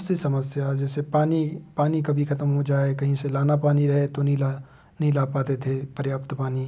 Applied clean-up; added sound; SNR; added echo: none; none; none; none.